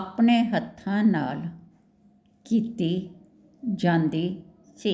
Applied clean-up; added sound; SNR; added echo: none; none; none; none.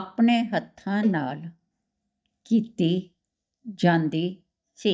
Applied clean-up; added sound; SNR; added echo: neural mask model DeepFilterNet 3.